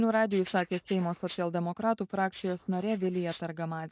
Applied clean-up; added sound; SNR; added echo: neural mask model Resemble Enhance denoiser.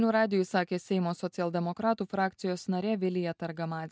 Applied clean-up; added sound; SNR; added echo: none; none; none; none.